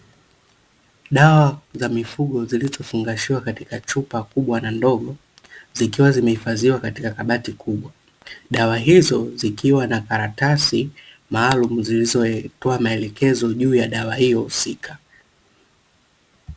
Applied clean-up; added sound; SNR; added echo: none; none; none; none.